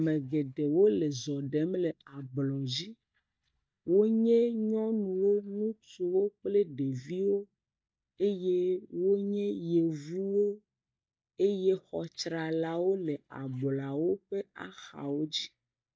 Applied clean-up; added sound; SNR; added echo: neural mask model DeepFilterNet 3.